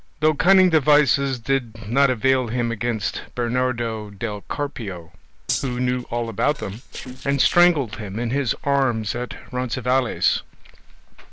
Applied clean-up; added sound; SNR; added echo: neural separator model SepFormer DNS4.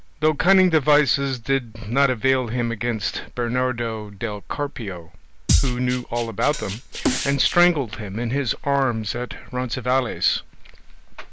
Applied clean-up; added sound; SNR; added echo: none; Drum kit; 1 dB; none.